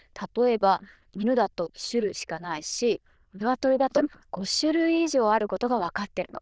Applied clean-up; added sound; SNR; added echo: neural diffusion model UNIVERSE++.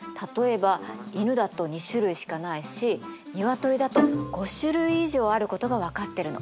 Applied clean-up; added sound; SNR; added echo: none; Bowed string instrument; -1 dB; none.